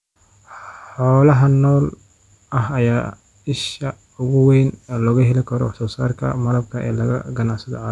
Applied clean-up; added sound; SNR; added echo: none; none; none; none.